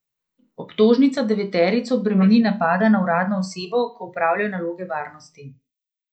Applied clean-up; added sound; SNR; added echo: neural mask model Resemble Enhance denoiser.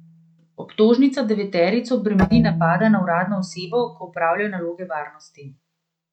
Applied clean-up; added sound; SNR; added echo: neural mask model RNNoise.